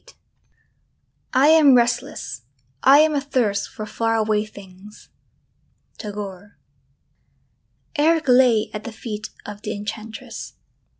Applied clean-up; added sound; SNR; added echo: none; none; none; none.